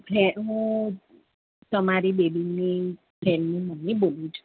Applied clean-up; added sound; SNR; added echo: none; none; none; none.